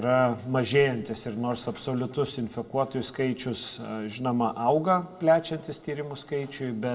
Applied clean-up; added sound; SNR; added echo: none; none; none; reverberation time 1.1 s.